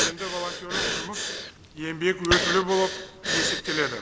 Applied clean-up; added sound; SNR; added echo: none; Breathing; 1 dB; none.